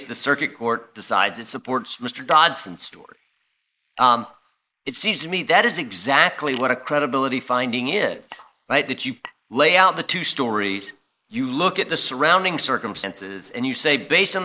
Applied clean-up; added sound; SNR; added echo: neural mask model Resemble Enhance denoiser.